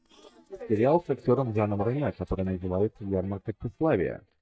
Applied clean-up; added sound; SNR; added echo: neural mask model DeepFilterNet 3.